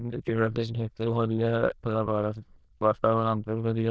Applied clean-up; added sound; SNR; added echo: neural diffusion model UNIVERSE++.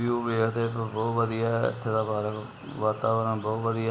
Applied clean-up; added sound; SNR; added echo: none; none; none; none.